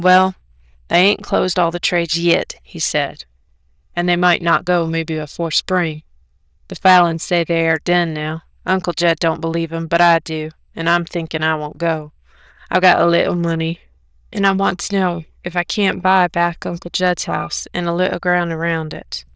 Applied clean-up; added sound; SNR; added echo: neural diffusion model UNIVERSE++.